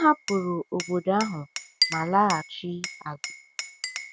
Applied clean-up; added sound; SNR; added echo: none; Glass; 7 dB; none.